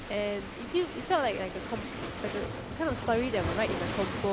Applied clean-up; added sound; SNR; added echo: none; Waves, surf; 4 dB; none.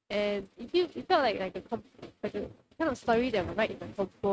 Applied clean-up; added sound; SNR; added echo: neural mask model RNNoise.